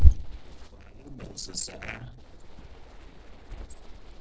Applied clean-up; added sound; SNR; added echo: neural separator model SepFormer DNS4.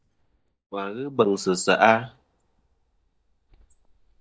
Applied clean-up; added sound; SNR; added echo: neural mask model DeepFilterNet 3.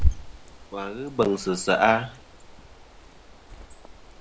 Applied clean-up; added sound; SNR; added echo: none; Bird; 3 dB; none.